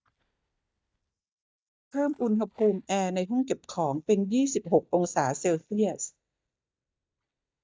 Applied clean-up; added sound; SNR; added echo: neural mask model DeepFilterNet 3.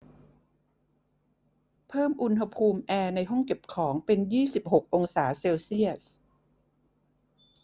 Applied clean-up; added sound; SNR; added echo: none; none; none; none.